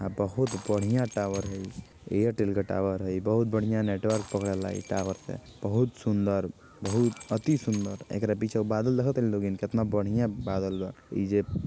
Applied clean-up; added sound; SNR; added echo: none; Shatter; 20 dB; none.